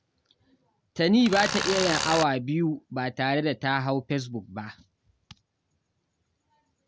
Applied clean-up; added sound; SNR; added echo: none; Tools; 1 dB; none.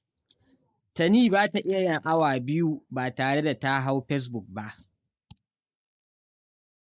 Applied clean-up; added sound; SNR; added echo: neural mask model Resemble Enhance denoiser.